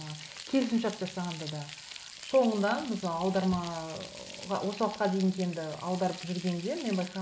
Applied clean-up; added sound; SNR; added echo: none; Frying (food); 14 dB; none.